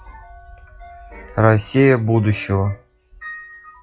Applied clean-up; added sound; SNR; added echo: classical method log-MMSE.